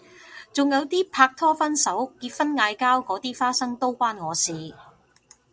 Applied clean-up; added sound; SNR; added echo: none; none; none; none.